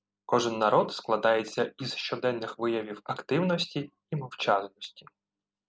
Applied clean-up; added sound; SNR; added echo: none; none; none; none.